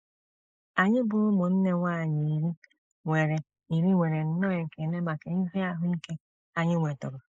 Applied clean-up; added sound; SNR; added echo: neural mask model Resemble Enhance denoiser.